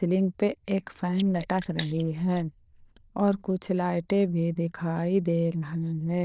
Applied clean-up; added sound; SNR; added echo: neural diffusion model UNIVERSE++.